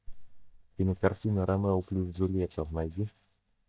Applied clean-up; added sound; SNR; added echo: neural mask model DeepFilterNet 3.